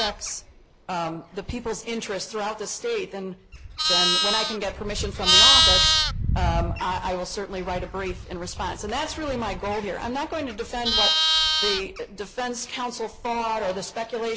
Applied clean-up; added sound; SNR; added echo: none; Livestock, farm animals, working animals; -4 dB; none.